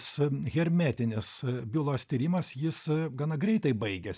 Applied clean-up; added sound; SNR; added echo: none; none; none; none.